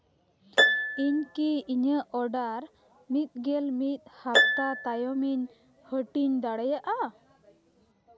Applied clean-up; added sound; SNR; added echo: none; Harp; 1 dB; none.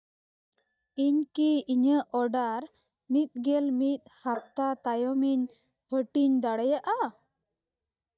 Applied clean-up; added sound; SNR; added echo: neural mask model DeepFilterNet 3.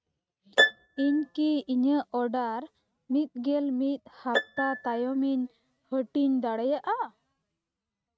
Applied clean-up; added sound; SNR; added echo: neural mask model RNNoise.